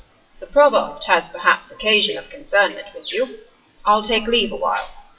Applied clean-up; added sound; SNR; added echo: classical method WPE with log-MMSE.